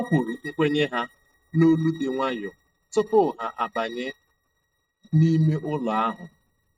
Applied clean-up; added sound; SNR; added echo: neural mask model RNNoise.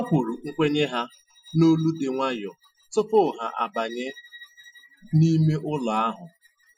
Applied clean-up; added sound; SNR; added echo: classical method Wiener filter.